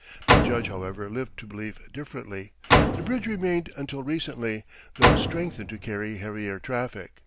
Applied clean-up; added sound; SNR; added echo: none; Slam; -5 dB; none.